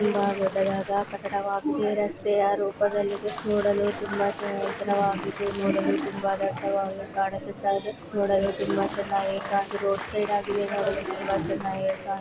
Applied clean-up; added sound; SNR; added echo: none; Applause; 14 dB; none.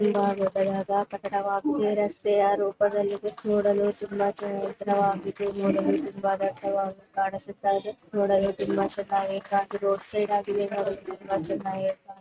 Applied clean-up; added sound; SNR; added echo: neural mask model RNNoise.